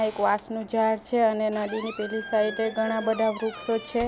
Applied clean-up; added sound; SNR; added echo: none; Squeak; 15 dB; none.